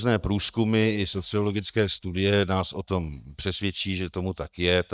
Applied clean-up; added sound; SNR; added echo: neural mask model DeepFilterNet 3.